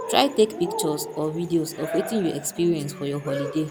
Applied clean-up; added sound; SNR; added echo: none; Cheering; 9 dB; none.